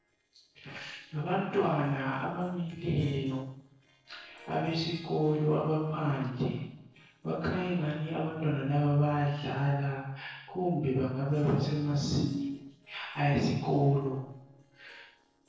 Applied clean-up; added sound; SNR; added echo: neural separator model SepFormer DNS4.